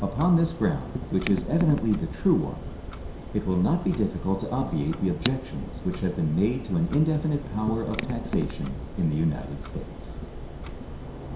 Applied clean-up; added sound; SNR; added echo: none; Clock; 8 dB; reverberation time 0.7 s.